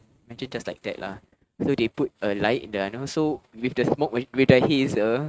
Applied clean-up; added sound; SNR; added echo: neural mask model RNNoise.